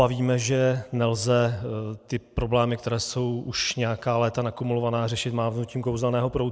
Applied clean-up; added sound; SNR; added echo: none; none; none; none.